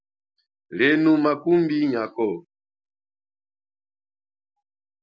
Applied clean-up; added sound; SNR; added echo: none; none; none; none.